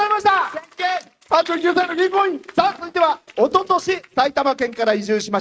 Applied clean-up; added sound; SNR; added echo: neural mask model RNNoise.